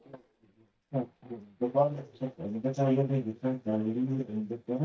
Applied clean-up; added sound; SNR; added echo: neural mask model DeepFilterNet 3.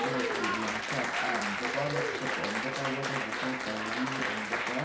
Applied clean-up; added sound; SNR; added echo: none; Applause; -4 dB; reverberation time 0.6 s.